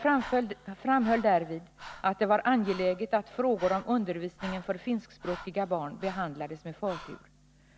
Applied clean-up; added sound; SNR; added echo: none; Breathing; 18 dB; none.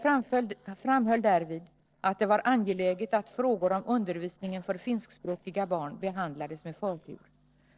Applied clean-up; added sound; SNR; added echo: neural separator model SepFormer DNS4.